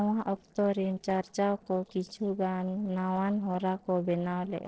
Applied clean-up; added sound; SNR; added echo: neural separator model SepFormer DNS4.